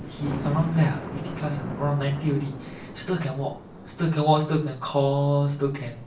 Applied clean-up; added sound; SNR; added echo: none; Thunder; 11 dB; reverberation time 0.3 s.